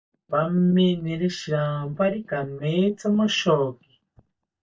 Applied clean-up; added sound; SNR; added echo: neural mask model DeepFilterNet 3.